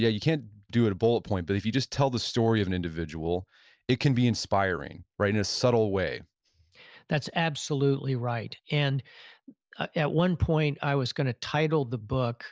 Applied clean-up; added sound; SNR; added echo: none; none; none; none.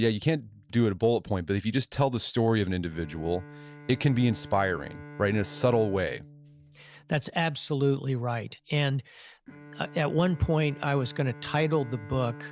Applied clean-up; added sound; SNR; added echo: none; Bowed string instrument; 20 dB; none.